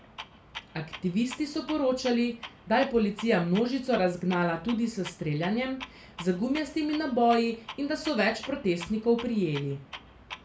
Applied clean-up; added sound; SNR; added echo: none; Clock; 17 dB; reverberation time 0.3 s.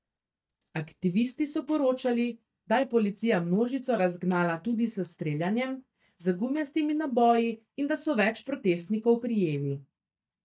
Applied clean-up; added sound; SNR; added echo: neural mask model DeepFilterNet 3.